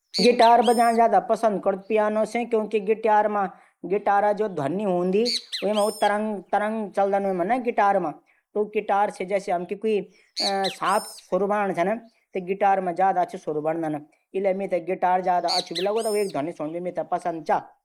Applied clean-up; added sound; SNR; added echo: neural mask model Resemble Enhance denoiser.